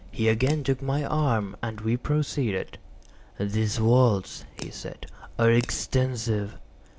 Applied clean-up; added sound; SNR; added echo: none; Crack / Crackle + Thunder / Rain; 18 dB; none.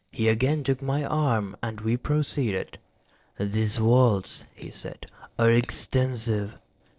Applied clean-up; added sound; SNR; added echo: neural separator model SepFormer DNS4.